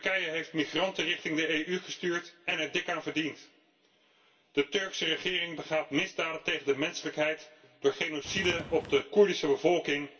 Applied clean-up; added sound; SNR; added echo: none; Walk, footsteps; 11 dB; reverberation time 0.2 s.